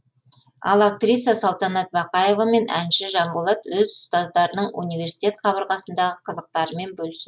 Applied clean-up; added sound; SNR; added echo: none; none; none; none.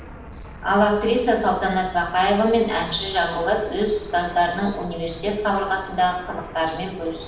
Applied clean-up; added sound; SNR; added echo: none; Fixed-wing aircraft, airplane; 16 dB; reverberation time 0.9 s.